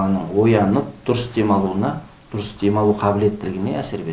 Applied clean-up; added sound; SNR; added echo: none; none; none; none.